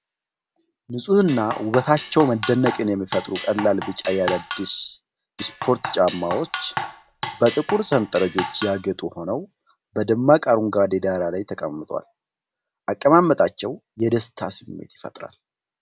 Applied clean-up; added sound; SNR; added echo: none; Drum kit; 9 dB; none.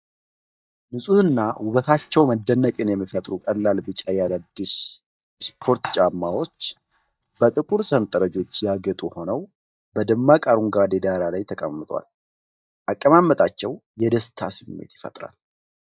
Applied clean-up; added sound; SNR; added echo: neural mask model DeepFilterNet 3.